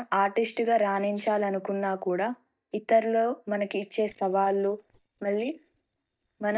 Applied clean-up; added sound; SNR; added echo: neural mask model DeepFilterNet 3.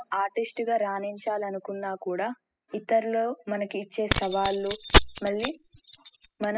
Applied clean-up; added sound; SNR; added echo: classical method spectral subtraction.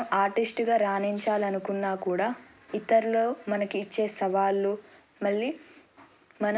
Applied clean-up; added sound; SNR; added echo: none; none; none; none.